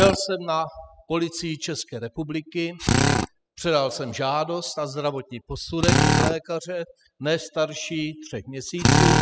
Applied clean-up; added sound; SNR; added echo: classical method spectral subtraction.